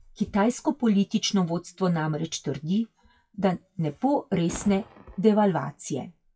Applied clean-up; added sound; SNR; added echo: classical method WPE with log-MMSE.